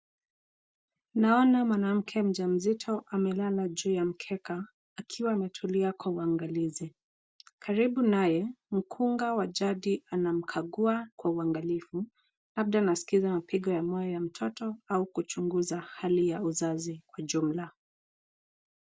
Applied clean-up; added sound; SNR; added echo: none; none; none; none.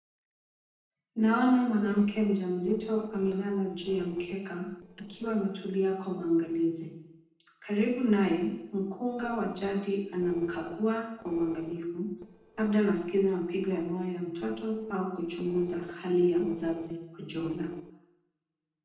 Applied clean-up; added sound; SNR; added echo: neural separator model SepFormer DNS4.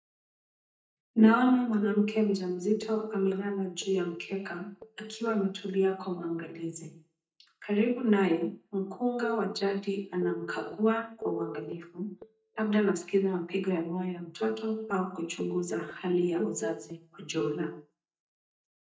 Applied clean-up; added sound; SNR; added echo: neural mask model DeepFilterNet 3.